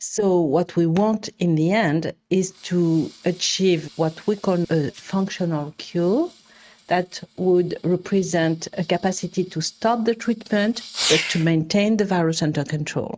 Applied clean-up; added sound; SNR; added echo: neural mask model RNNoise.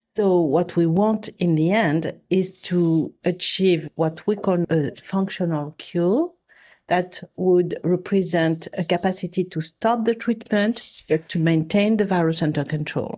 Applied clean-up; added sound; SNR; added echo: neural mask model DeepFilterNet 3.